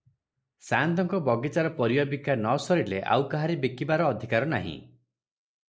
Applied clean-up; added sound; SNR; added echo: neural mask model Resemble Enhance denoiser.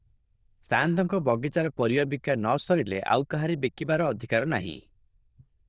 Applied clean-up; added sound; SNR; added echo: neural diffusion model UNIVERSE++.